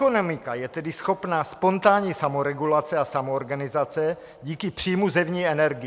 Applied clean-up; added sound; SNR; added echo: none; none; none; none.